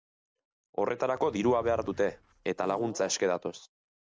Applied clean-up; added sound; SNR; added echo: none; Fart / Drawer open or close; 18 dB; none.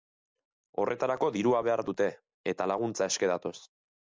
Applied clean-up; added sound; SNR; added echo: none; none; none; none.